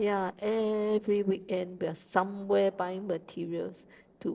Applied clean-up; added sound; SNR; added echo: neural separator model SepFormer DNS4.